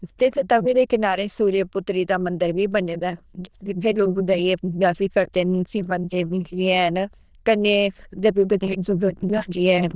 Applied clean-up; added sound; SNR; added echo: neural diffusion model UNIVERSE++.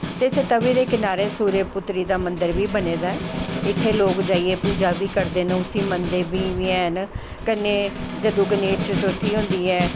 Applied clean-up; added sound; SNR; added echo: none; Snare drum; 6 dB; none.